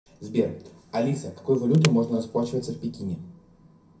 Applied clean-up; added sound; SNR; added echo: none; Wood; 12 dB; reverberation time 0.3 s.